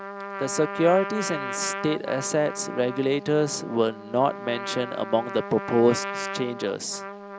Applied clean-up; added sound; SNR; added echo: none; Trumpet; 9 dB; none.